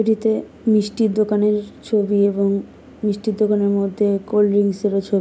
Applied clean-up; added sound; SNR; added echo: none; none; none; none.